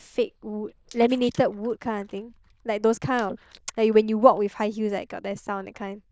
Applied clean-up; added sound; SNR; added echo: neural diffusion model UNIVERSE++.